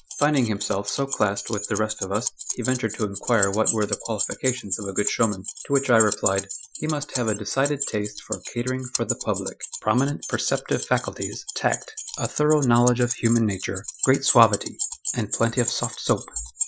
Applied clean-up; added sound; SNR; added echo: classical method Wiener filter.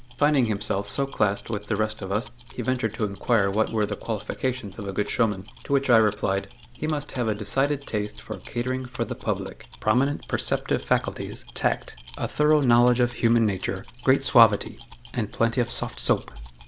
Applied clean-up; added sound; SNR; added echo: none; Keys jangling; 6 dB; none.